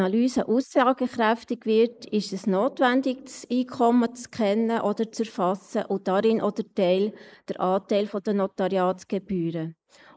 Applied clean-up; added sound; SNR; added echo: neural mask model Resemble Enhance denoiser.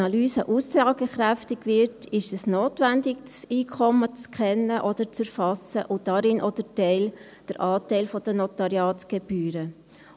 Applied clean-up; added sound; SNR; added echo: none; none; none; none.